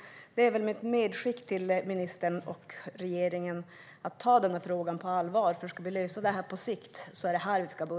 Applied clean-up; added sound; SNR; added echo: none; none; none; none.